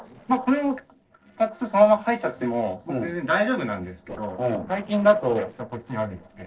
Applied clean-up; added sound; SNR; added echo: neural separator model SepFormer DNS4.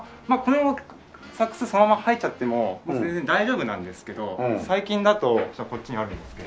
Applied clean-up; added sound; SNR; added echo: none; none; none; none.